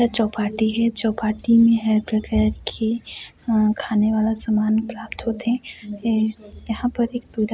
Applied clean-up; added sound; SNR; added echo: none; none; none; none.